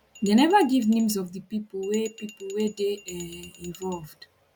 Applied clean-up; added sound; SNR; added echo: none; Glass; 20 dB; none.